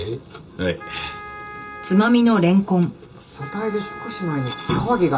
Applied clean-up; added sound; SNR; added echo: none; Wind instrument, woodwind instrument; 17 dB; reverberation time 0.2 s.